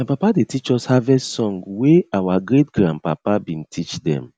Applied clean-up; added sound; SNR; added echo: none; none; none; none.